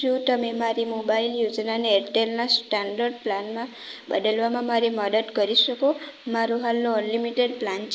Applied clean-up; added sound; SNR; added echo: neural mask model Resemble Enhance denoiser.